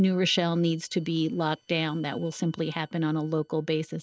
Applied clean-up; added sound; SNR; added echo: neural separator model SepFormer DNS4.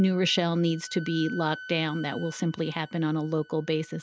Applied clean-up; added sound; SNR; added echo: none; Wind instrument, woodwind instrument; 18 dB; none.